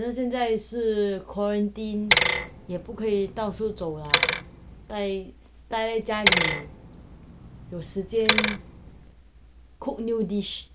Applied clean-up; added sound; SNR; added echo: none; Bicycle; -1 dB; none.